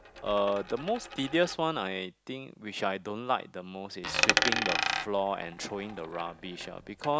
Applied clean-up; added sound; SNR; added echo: none; Coin (dropping); 3 dB; none.